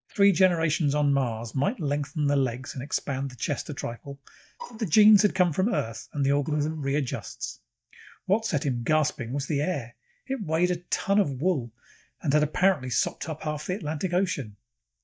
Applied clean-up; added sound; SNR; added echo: neural mask model DeepFilterNet 3.